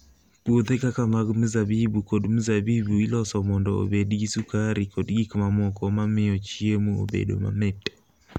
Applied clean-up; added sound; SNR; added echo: none; none; none; none.